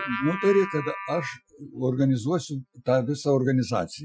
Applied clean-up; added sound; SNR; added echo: classical method Wiener filter.